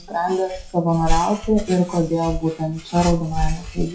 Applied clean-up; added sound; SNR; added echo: classical method WPE with log-MMSE.